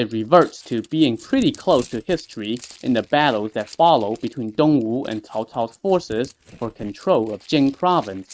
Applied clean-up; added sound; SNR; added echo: neural mask model RNNoise.